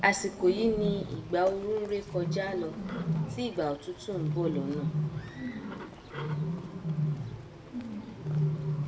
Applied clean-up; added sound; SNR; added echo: none; Bird; 1 dB; reverberation time 0.5 s.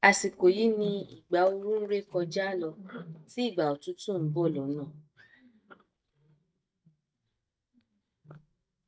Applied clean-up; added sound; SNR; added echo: neural mask model DeepFilterNet 3.